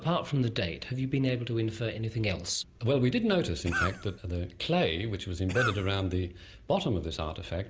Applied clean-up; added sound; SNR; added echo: none; Cough; 5 dB; none.